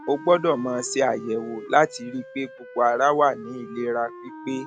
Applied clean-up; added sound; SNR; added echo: none; Wind instrument, woodwind instrument; 16 dB; none.